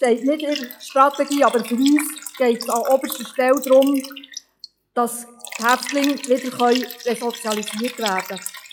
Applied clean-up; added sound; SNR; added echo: classical method log-MMSE.